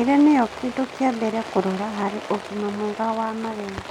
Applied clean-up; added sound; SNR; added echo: none; Rain; 13 dB; none.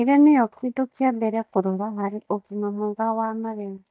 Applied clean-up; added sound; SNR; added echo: neural mask model DeepFilterNet 3.